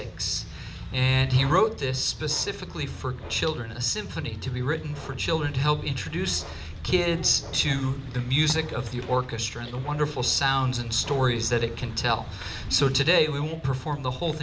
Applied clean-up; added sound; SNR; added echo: none; none; none; none.